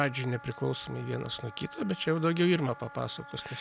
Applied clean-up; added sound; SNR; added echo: none; Wind instrument, woodwind instrument; 17 dB; none.